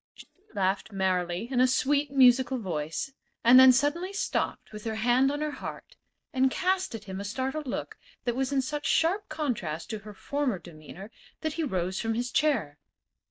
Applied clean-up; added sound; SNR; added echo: neural mask model DeepFilterNet 3.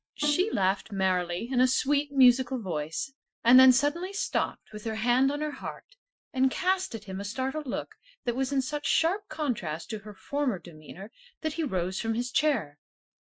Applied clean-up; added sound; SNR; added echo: classical method Wiener filter.